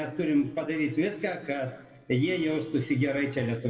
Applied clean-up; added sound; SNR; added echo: neural separator model SepFormer DNS4.